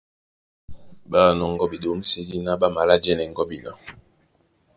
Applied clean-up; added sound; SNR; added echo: none; none; none; none.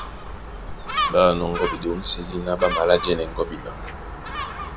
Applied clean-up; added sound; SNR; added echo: none; Gull, seagull; 6 dB; none.